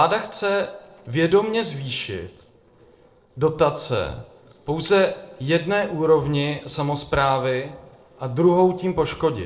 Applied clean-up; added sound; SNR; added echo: neural separator model SepFormer DNS4.